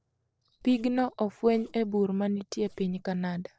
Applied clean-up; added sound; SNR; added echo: neural separator model SepFormer DNS4.